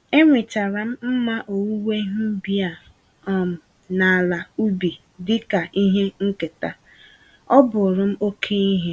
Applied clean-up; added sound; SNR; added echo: none; none; none; none.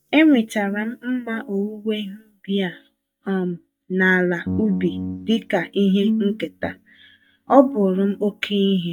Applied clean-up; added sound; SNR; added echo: neural mask model DeepFilterNet 3.